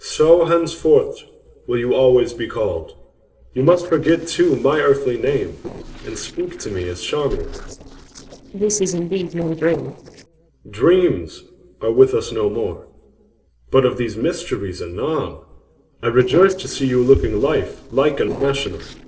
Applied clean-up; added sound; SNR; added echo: neural separator model SepFormer DNS4.